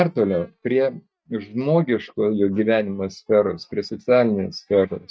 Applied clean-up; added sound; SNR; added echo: neural mask model DeepFilterNet 3.